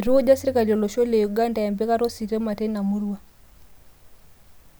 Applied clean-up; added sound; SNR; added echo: none; none; none; none.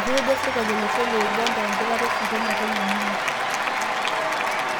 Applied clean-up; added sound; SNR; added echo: none; Applause / Cheering; -5 dB; none.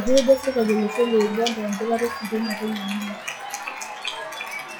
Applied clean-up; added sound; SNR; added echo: classical method log-MMSE.